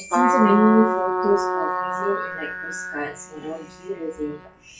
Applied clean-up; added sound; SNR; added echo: classical method log-MMSE.